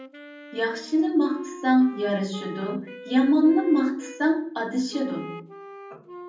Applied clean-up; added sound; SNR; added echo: none; Wind instrument, woodwind instrument; 17 dB; reverberation time 0.6 s.